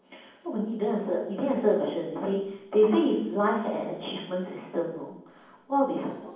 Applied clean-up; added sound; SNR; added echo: none; none; none; reverberation time 1.2 s.